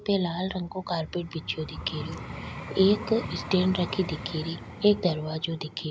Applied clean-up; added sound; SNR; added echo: none; Vehicle; 11 dB; none.